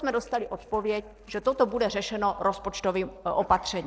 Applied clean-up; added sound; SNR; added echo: neural separator model SepFormer DNS4.